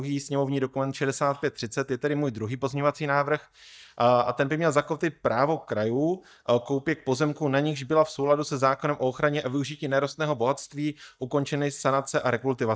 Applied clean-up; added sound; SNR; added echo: neural mask model DeepFilterNet 3.